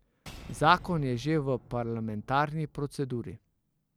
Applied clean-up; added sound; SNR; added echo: none; Shatter / Boom; 20 dB; none.